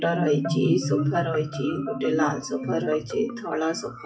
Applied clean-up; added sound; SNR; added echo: classical method WPE with log-MMSE.